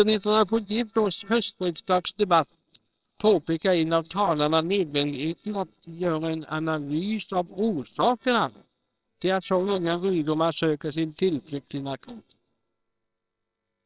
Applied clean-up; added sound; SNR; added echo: neural separator model SepFormer WHAMR!.